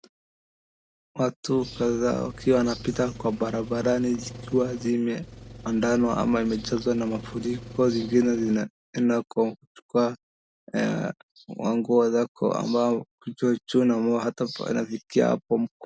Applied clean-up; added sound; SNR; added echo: none; Engine; 15 dB; none.